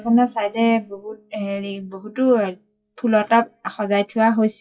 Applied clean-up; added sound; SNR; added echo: classical method WPE with log-MMSE.